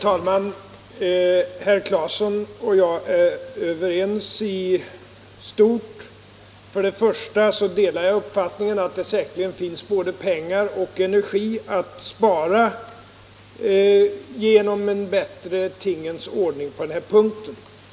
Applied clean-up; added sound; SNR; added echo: none; none; none; none.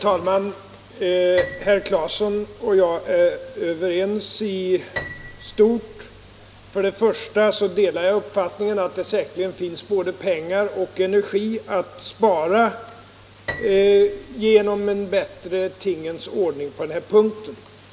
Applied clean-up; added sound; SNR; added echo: none; Piano; 18 dB; none.